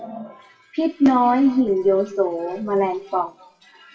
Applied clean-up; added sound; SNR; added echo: classical method WPE with log-MMSE.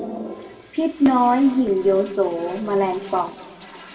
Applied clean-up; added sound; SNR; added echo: none; Toilet flush; 17 dB; reverberation time 1.8 s.